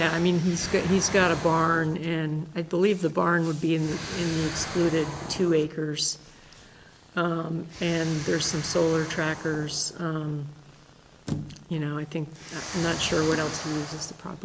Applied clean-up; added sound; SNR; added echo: none; Explosion; 12 dB; none.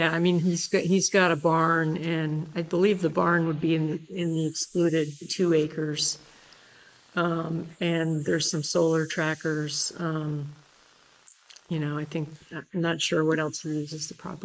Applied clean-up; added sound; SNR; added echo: neural mask model Resemble Enhance denoiser.